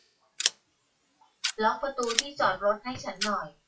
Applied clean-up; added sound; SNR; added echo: classical method WPE with log-MMSE.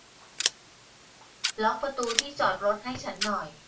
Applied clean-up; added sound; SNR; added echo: none; Scissors; 4 dB; reverberation time 0.2 s.